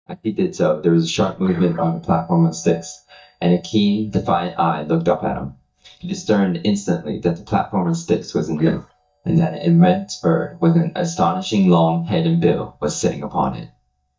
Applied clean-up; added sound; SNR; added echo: neural mask model DeepFilterNet 3.